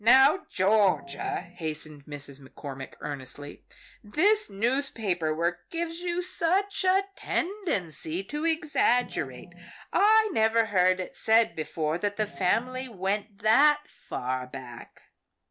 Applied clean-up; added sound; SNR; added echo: none; Organ; 17 dB; none.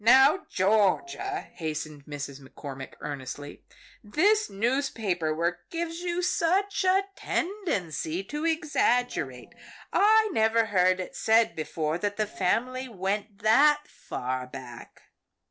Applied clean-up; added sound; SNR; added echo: neural separator model SepFormer DNS4.